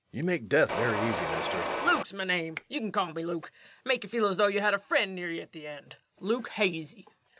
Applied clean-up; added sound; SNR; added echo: none; Mechanisms; 1 dB; none.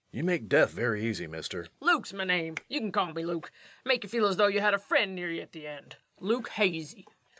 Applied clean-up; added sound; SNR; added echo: none; none; none; none.